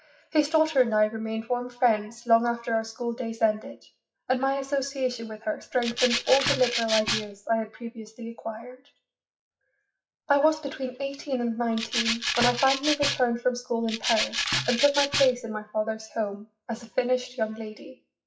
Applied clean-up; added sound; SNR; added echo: classical method WPE with log-MMSE.